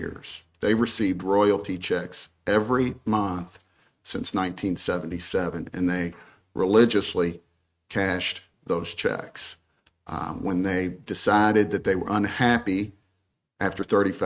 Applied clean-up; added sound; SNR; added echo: neural mask model RNNoise.